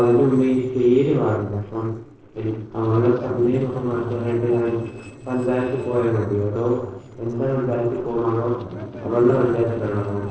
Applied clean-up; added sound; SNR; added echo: neural separator model SepFormer DNS4.